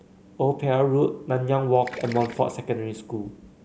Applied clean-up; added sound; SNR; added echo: none; Gurgling; 18 dB; none.